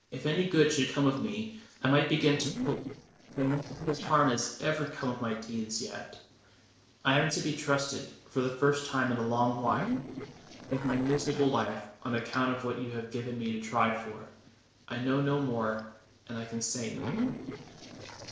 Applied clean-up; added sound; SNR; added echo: neural separator model SepFormer DNS4.